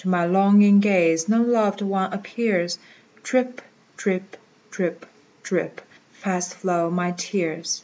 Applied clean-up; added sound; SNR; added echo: none; none; none; none.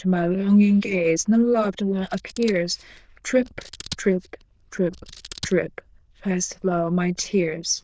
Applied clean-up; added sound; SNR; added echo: neural diffusion model UNIVERSE++.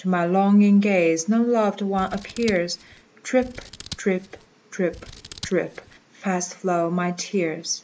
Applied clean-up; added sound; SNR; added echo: none; Scissors; 19 dB; none.